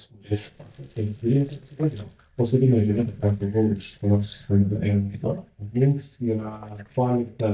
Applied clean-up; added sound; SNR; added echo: neural mask model DeepFilterNet 3.